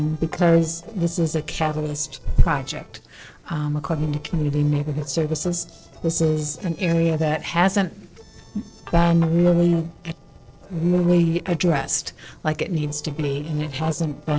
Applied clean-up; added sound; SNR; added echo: neural separator model SepFormer DNS4.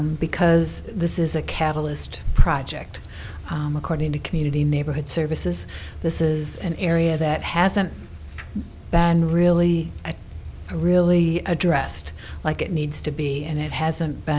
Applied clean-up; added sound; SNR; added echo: none; none; none; none.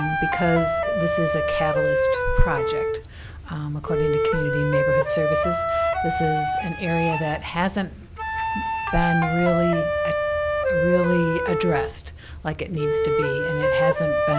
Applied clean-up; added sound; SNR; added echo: none; Wind instrument, woodwind instrument; -2 dB; none.